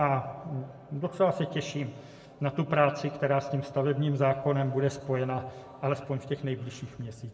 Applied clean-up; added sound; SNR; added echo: none; none; none; reverberation time 1.2 s.